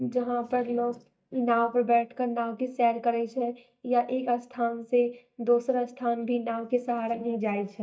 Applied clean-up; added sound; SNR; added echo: neural mask model DeepFilterNet 3.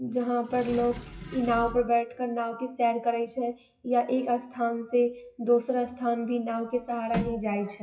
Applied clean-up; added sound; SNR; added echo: classical method WPE with log-MMSE.